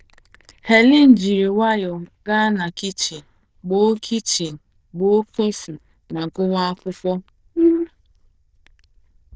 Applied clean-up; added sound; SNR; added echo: neural diffusion model UNIVERSE++.